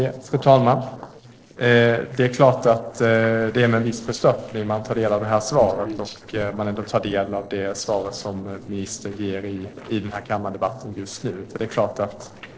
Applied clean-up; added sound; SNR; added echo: neural separator model SepFormer DNS4.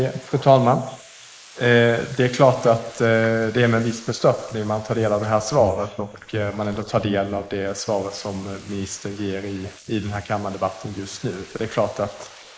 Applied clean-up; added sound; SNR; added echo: neural mask model Resemble Enhance denoiser.